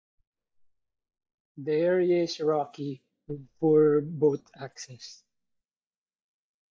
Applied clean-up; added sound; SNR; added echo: neural mask model DeepFilterNet 3.